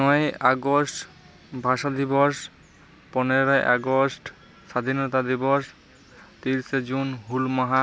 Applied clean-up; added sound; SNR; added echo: none; none; none; none.